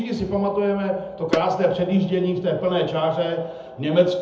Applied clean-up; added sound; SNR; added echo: none; Tabla; 10 dB; reverberation time 0.7 s.